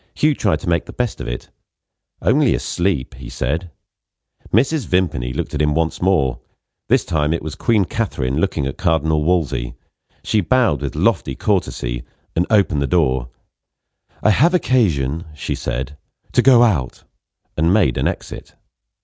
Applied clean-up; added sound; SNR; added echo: none; none; none; none.